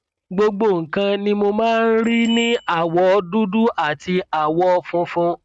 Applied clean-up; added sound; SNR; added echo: neural mask model RNNoise.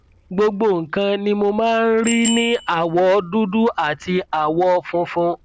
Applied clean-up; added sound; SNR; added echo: none; Bicycle bell; 15 dB; none.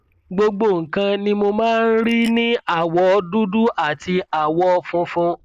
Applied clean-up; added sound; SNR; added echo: neural mask model Resemble Enhance denoiser.